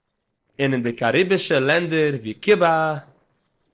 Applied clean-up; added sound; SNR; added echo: neural separator model SepFormer DNS4.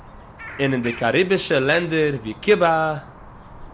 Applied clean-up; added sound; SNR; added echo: none; Bird vocalization, bird call, bird song; 18 dB; none.